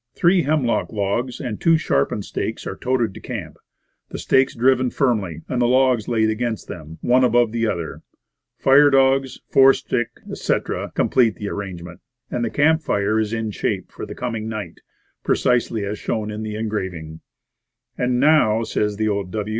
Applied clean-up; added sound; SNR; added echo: none; none; none; none.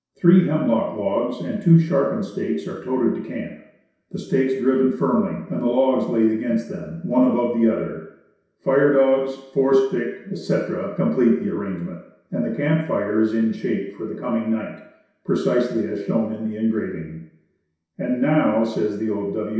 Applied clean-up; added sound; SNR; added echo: none; none; none; reverberation time 0.7 s.